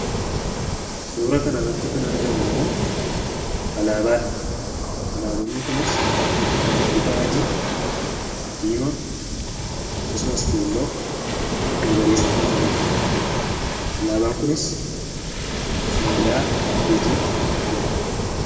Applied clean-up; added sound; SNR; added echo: none; Waves, surf; -3 dB; reverberation time 1.8 s.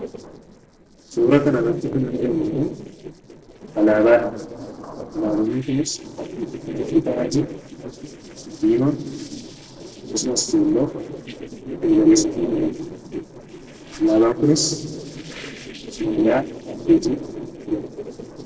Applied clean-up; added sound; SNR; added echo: neural separator model SepFormer DNS4.